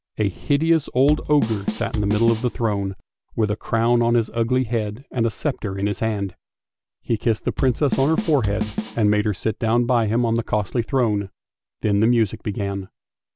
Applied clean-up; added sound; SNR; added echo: none; Drum kit; 7 dB; none.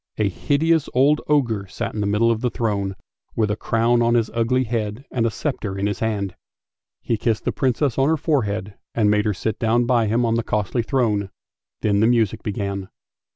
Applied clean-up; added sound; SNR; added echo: none; none; none; none.